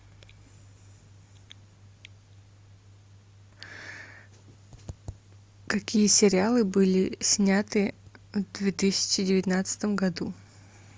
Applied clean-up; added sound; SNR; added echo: none; none; none; none.